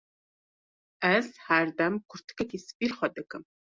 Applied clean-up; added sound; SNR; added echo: none; none; none; none.